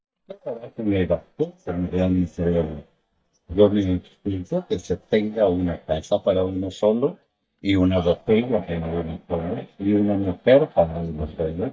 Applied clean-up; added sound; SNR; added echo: neural mask model DeepFilterNet 3.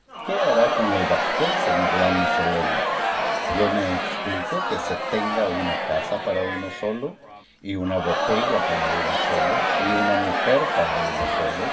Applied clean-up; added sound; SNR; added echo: none; Crowd; -2 dB; reverberation time 0.1 s.